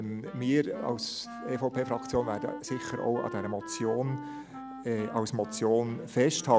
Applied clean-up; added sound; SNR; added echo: none; Wind instrument, woodwind instrument; 13 dB; none.